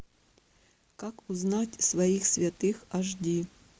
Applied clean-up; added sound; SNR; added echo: none; none; none; none.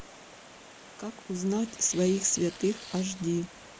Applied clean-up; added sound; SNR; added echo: none; Tearing + Water; 17 dB; none.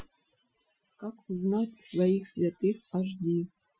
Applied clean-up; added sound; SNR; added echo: classical method Wiener filter.